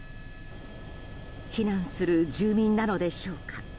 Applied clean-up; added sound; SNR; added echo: none; none; none; none.